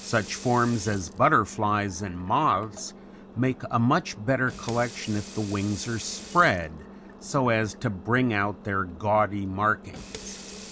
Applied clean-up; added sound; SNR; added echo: none; Engine + Sink (filling or washing) / Water tap, faucet; 16 dB; none.